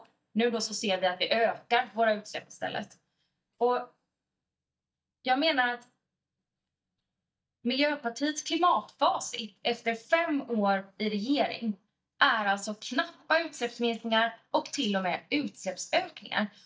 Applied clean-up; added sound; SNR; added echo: neural mask model DeepFilterNet 3.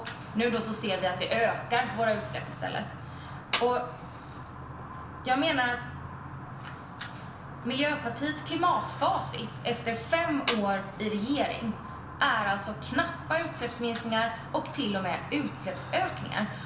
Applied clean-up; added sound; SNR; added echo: none; Fire; 8 dB; reverberation time 0.7 s.